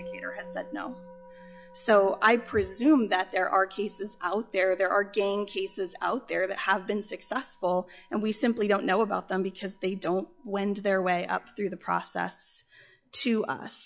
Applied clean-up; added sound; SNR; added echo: classical method log-MMSE.